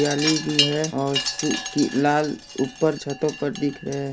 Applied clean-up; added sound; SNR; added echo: none; Wind chime; 6 dB; none.